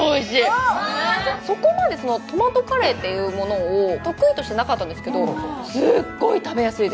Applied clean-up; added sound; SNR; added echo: none; none; none; none.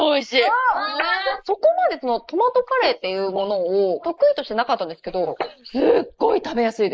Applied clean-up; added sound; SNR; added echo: neural mask model Resemble Enhance denoiser.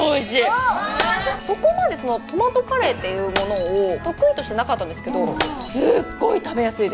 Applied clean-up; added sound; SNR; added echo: none; Shatter; 11 dB; none.